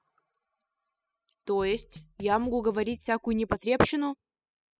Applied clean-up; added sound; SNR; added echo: classical method spectral subtraction.